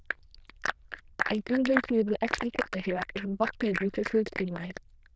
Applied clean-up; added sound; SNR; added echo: neural diffusion model UNIVERSE++.